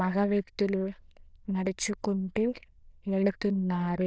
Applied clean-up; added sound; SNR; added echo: neural diffusion model UNIVERSE++.